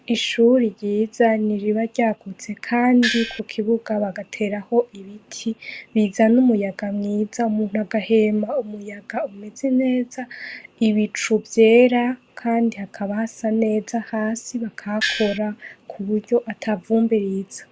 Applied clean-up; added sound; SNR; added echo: none; Gong; 4 dB; none.